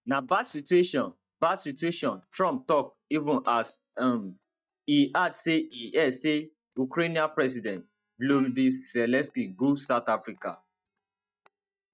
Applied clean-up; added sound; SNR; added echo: neural mask model DeepFilterNet 3.